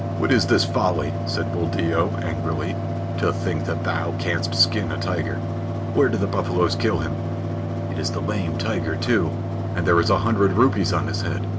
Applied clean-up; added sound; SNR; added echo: none; Mechanical fan; 1 dB; none.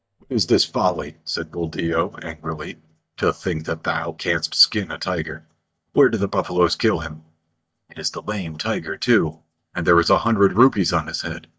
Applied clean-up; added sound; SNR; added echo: neural mask model DeepFilterNet 3.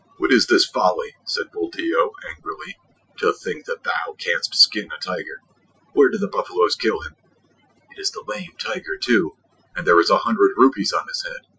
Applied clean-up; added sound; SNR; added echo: classical method Wiener filter.